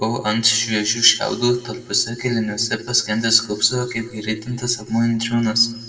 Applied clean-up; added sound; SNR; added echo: none; none; none; reverberation time 1.2 s.